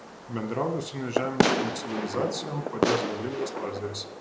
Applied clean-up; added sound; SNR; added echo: none; Fireworks; -3 dB; none.